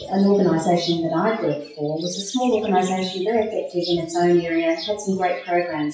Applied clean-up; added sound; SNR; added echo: classical method WPE with log-MMSE.